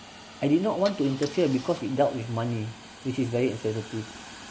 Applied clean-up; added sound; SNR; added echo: none; Idling / Engine starting / Car + Hiss; 16 dB; none.